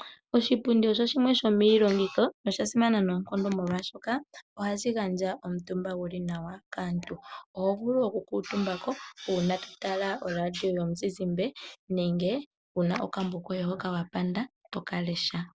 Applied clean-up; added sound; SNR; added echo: none; Clapping; 18 dB; none.